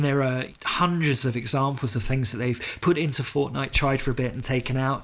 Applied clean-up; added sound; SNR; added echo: neural mask model Resemble Enhance denoiser.